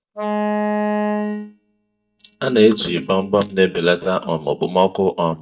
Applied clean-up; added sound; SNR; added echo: neural mask model DeepFilterNet 3.